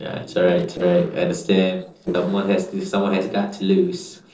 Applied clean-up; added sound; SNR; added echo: neural separator model SepFormer DNS4.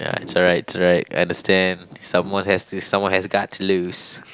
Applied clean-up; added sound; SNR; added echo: none; none; none; none.